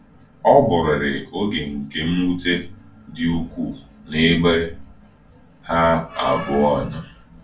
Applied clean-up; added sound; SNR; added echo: none; none; none; reverberation time 0.2 s.